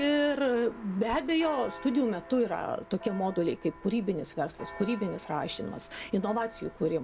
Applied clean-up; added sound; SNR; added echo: none; Church bell; 16 dB; none.